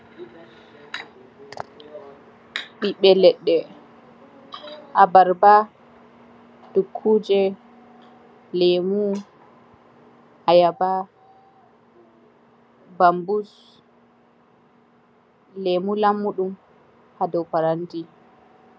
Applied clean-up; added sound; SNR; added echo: none; none; none; none.